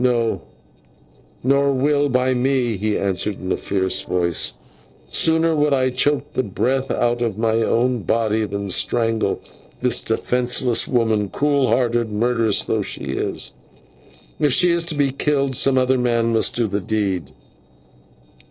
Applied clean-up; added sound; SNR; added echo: neural separator model SepFormer DNS4.